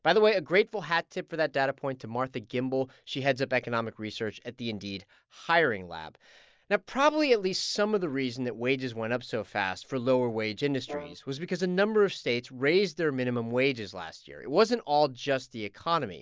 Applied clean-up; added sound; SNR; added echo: neural mask model DeepFilterNet 3.